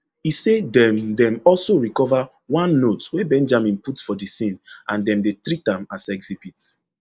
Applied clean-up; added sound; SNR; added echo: neural mask model Resemble Enhance denoiser.